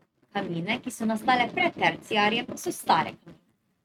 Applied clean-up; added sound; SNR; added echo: neural mask model RNNoise.